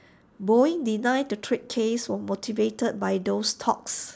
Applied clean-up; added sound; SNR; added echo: none; none; none; none.